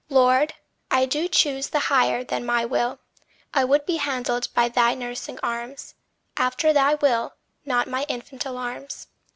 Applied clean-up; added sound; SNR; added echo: none; none; none; none.